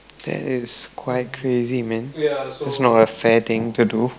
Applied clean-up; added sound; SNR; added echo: none; none; none; none.